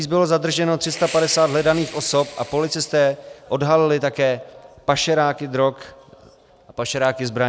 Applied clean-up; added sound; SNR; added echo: none; Fire; 17 dB; none.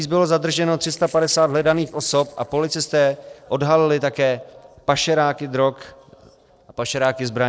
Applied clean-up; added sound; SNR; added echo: neural separator model SepFormer DNS4.